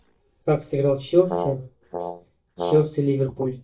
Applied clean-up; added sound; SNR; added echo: neural mask model DeepFilterNet 3.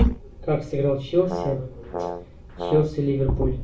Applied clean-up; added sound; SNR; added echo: none; Brass instrument; 8 dB; reverberation time 0.3 s.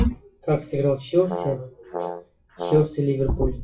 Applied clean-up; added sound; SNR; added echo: classical method WPE with log-MMSE.